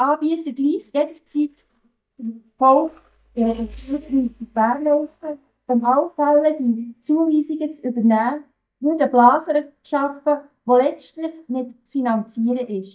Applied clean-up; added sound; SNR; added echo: neural mask model DeepFilterNet 3.